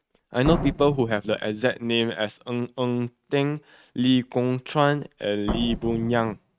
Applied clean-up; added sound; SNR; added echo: neural mask model RNNoise.